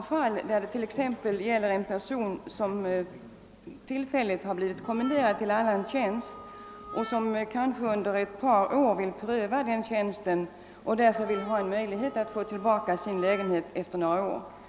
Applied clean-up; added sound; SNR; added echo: none; Harmonica; 15 dB; none.